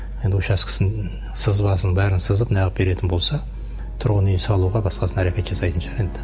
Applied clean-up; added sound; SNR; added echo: none; none; none; none.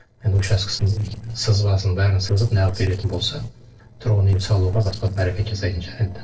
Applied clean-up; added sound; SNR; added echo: neural separator model SepFormer DNS4.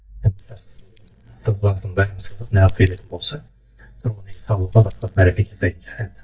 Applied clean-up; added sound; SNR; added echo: neural mask model DeepFilterNet 3.